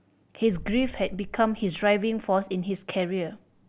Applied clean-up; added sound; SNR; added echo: none; Boom; 15 dB; none.